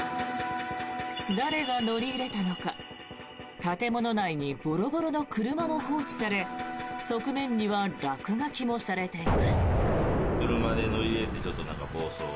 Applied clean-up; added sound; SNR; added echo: none; Explosion; -3 dB; none.